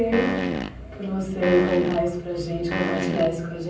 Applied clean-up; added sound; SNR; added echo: none; Fart; 3 dB; reverberation time 0.6 s.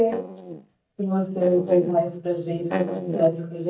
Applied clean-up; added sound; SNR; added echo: neural mask model DeepFilterNet 3.